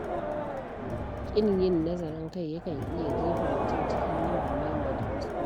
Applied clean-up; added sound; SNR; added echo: none; Crowd; -1 dB; none.